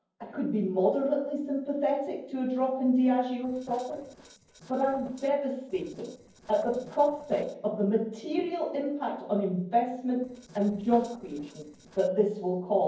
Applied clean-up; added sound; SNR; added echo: neural separator model SepFormer DNS4.